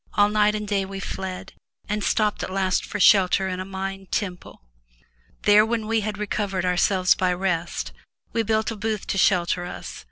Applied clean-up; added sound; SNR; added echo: none; none; none; none.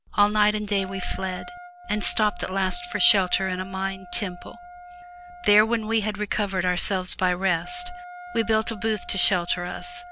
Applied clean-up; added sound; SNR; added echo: none; Wind instrument, woodwind instrument; 17 dB; none.